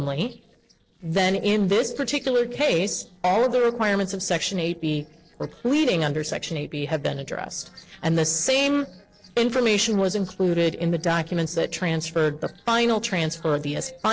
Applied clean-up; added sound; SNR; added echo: neural separator model SepFormer DNS4.